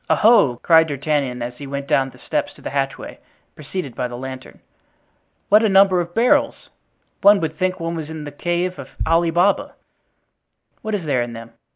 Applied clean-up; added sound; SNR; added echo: none; none; none; none.